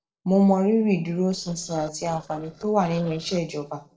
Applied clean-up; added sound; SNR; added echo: neural separator model SepFormer DNS4.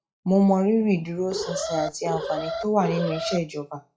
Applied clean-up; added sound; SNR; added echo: classical method WPE with log-MMSE.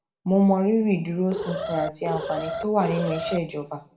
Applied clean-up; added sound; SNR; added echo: none; Alarm; 6 dB; reverberation time 0.4 s.